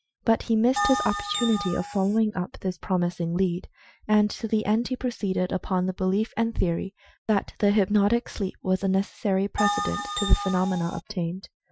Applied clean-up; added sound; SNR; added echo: classical method Wiener filter.